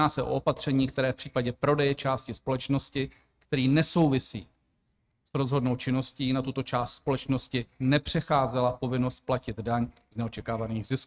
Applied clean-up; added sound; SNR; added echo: neural mask model RNNoise.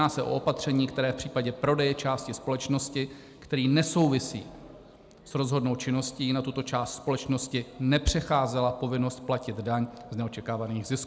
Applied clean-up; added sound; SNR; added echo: none; none; none; none.